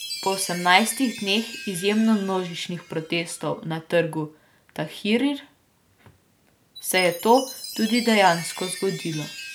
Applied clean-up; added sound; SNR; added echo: none; Chime; 14 dB; none.